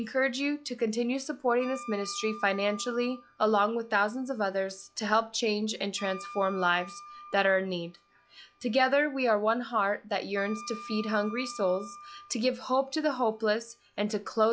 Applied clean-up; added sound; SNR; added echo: classical method log-MMSE.